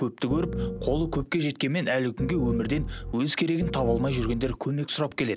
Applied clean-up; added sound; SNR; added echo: none; Piano; 4 dB; none.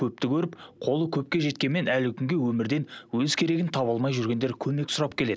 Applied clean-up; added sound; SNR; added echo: none; none; none; none.